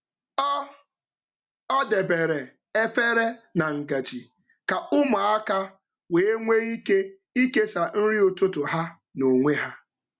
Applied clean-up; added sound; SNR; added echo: none; none; none; none.